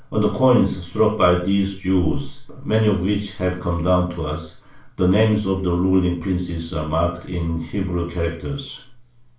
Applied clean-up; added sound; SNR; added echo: none; none; none; reverberation time 0.3 s.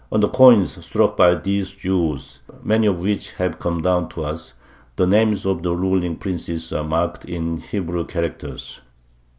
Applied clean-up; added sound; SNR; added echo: none; none; none; none.